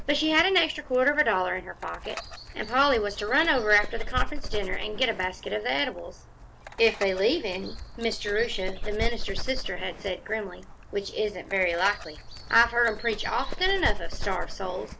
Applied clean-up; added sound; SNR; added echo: none; Dog; 6 dB; none.